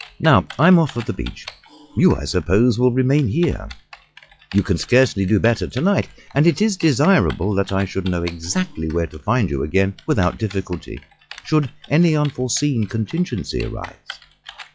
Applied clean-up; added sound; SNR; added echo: classical method log-MMSE.